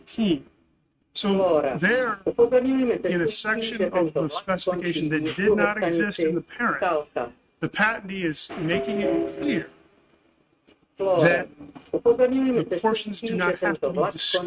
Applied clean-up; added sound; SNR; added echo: neural mask model RNNoise.